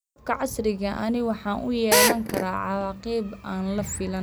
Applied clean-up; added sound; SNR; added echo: none; Drill; -5 dB; none.